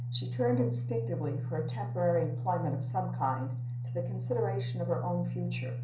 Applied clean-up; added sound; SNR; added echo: none; none; none; reverberation time 0.6 s.